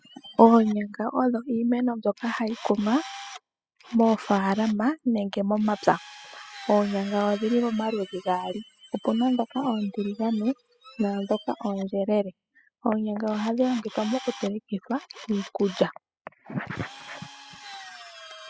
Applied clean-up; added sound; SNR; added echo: classical method spectral subtraction.